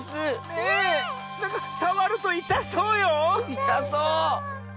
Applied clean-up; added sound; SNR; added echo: none; none; none; none.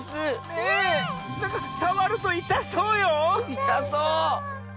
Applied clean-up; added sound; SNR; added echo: none; Wild animals; 17 dB; none.